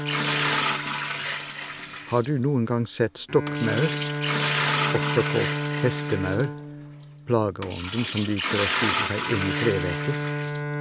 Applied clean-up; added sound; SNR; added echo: none; Liquid + Bowed string instrument; -1 dB; none.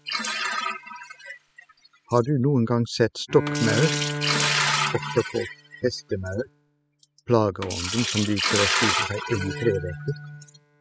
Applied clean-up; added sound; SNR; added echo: classical method spectral subtraction.